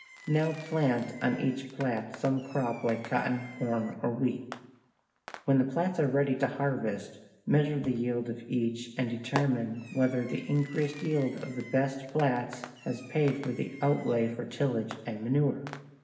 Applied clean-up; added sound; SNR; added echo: none; Fireworks; 18 dB; reverberation time 1.0 s.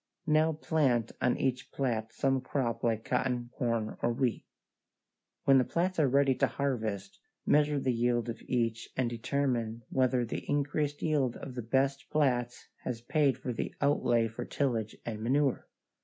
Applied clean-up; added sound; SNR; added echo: none; none; none; none.